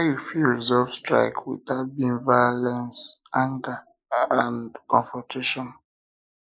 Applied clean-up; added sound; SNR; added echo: neural mask model Resemble Enhance denoiser.